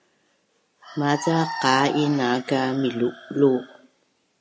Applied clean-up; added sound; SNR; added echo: none; none; none; none.